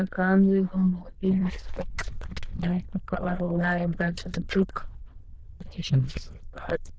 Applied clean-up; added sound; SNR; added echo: neural diffusion model UNIVERSE++.